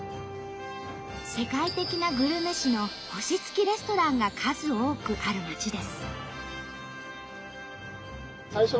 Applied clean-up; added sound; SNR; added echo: none; none; none; none.